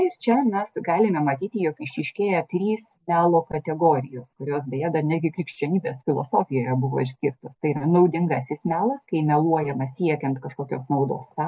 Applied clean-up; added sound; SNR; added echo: none; none; none; none.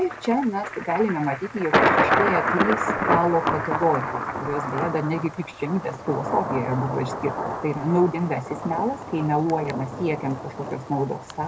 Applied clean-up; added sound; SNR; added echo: none; Thunder; 1 dB; none.